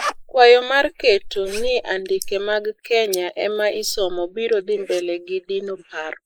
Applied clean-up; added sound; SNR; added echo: neural mask model Resemble Enhance denoiser.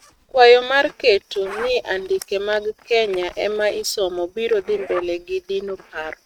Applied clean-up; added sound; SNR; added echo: neural mask model RNNoise.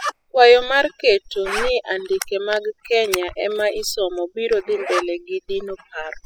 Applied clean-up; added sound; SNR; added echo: classical method spectral subtraction.